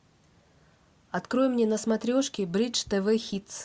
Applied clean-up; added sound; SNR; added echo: none; none; none; none.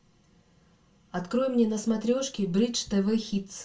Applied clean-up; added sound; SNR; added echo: none; none; none; reverberation time 0.2 s.